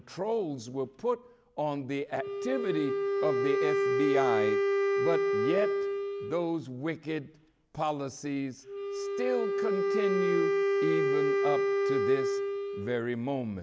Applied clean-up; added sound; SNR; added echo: none; Wind instrument, woodwind instrument; -3 dB; none.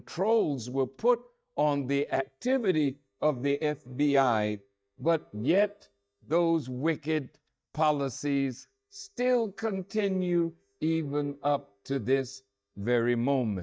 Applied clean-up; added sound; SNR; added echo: neural mask model DeepFilterNet 3.